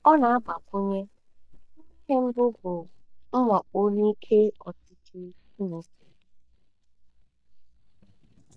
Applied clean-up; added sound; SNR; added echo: neural mask model DeepFilterNet 3.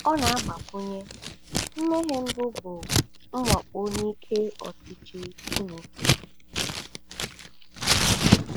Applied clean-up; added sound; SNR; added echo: none; Scissors; -3 dB; none.